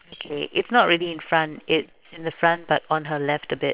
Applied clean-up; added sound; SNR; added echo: neural separator model SepFormer WHAM!.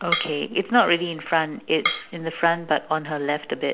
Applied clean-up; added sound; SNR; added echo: none; Drum kit; 9 dB; none.